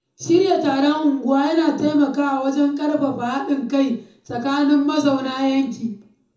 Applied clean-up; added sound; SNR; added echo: none; none; none; reverberation time 0.6 s.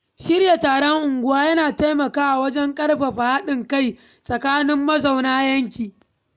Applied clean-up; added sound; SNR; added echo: none; none; none; none.